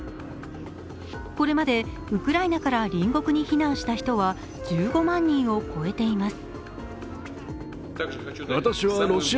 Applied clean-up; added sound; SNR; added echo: none; Wind instrument, woodwind instrument; 17 dB; none.